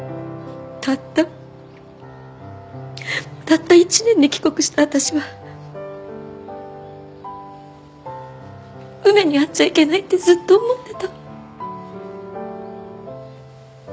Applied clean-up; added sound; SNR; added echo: none; none; none; none.